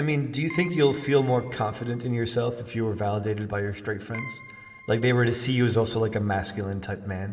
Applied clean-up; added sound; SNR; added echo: none; Keyboard (musical); 19 dB; reverberation time 1.9 s.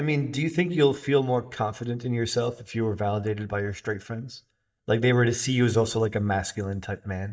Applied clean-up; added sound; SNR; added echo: neural mask model DeepFilterNet 3.